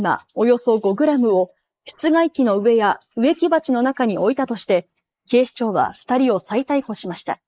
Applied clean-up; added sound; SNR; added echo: neural mask model Resemble Enhance denoiser.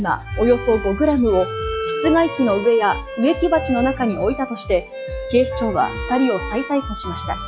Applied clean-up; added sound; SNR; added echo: classical method log-MMSE.